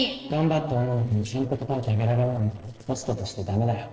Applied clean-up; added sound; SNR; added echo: neural separator model SepFormer DNS4.